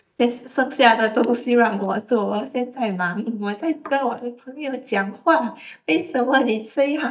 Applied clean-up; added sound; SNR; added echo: neural mask model DeepFilterNet 3.